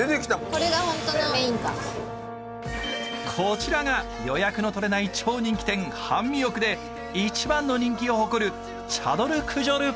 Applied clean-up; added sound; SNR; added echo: none; Brass instrument; 11 dB; none.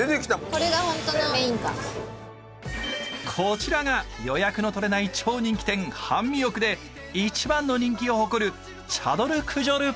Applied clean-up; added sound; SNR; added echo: none; none; none; none.